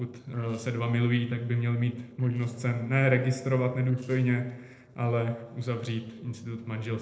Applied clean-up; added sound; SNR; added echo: neural separator model SepFormer DNS4.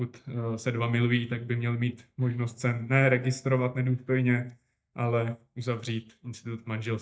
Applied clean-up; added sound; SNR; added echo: neural mask model DeepFilterNet 3.